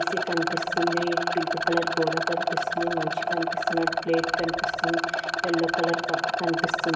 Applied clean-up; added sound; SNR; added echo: none; Rattle; -2 dB; reverberation time 1.4 s.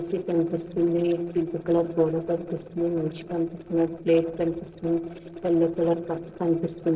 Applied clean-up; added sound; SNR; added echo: neural separator model SepFormer DNS4.